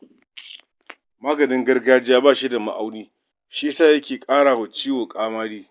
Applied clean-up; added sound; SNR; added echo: none; none; none; none.